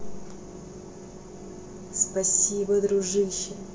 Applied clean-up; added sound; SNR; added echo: none; none; none; reverberation time 0.2 s.